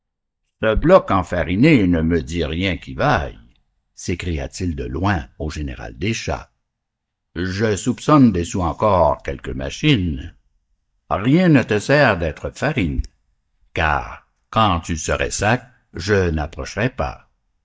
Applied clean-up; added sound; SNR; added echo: neural mask model DeepFilterNet 3.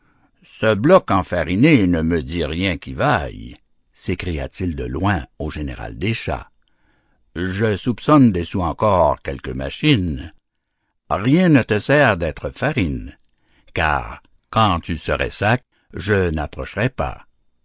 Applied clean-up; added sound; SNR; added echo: none; none; none; none.